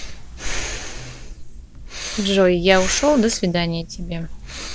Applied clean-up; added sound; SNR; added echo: none; Breathing; 7 dB; none.